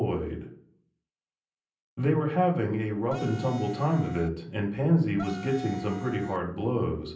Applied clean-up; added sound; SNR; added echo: none; Wind instrument, woodwind instrument; 13 dB; reverberation time 0.6 s.